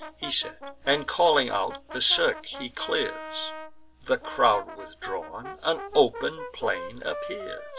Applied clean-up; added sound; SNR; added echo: none; Brass instrument; 12 dB; none.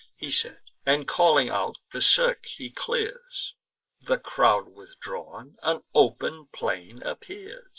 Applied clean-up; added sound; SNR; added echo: neural mask model Resemble Enhance denoiser.